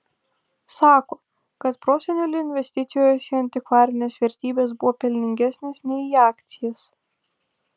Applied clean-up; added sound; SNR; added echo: none; none; none; none.